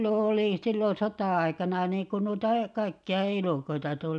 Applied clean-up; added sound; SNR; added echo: none; none; none; none.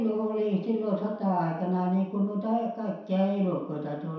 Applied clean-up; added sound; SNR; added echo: none; none; none; reverberation time 0.7 s.